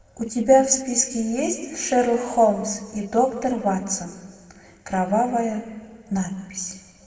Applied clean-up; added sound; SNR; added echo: none; none; none; reverberation time 1.6 s.